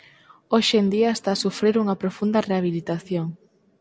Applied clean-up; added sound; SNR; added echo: none; none; none; none.